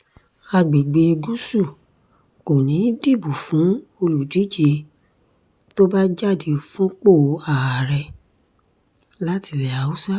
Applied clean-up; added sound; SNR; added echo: none; none; none; none.